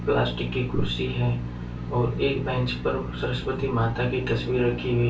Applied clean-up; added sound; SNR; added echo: none; Drill; 7 dB; reverberation time 0.2 s.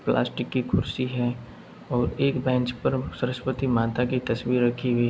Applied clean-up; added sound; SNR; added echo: none; none; none; none.